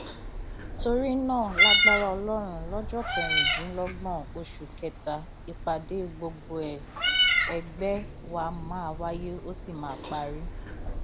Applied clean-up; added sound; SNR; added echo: none; Meow; -3 dB; none.